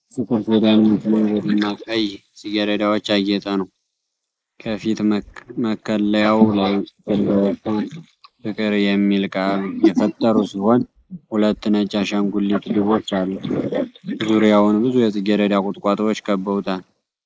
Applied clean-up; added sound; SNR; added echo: neural mask model Resemble Enhance denoiser.